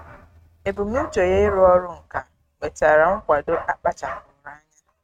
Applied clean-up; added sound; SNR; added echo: neural mask model RNNoise.